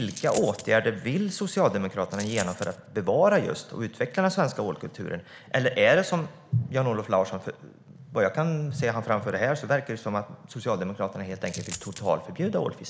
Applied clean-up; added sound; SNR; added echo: none; Coin (dropping); 14 dB; none.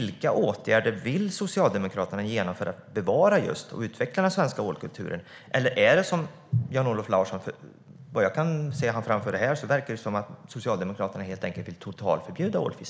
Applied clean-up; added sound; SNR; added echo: none; none; none; none.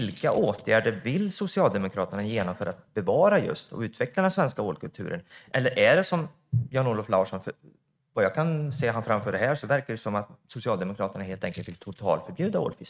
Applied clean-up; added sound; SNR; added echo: neural mask model RNNoise.